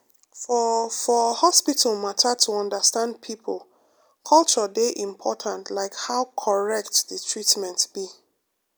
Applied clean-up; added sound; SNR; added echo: none; none; none; none.